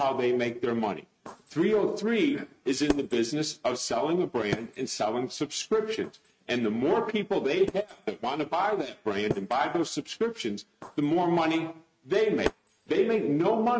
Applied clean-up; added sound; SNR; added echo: neural mask model RNNoise.